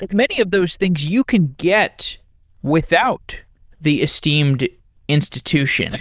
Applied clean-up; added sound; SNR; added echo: neural diffusion model UNIVERSE++.